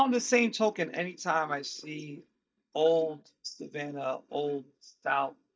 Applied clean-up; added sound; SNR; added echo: neural mask model DeepFilterNet 3.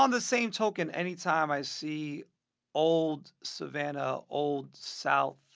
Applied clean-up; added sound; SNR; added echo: none; none; none; none.